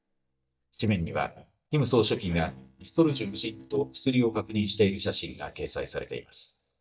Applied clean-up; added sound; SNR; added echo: neural mask model DeepFilterNet 3.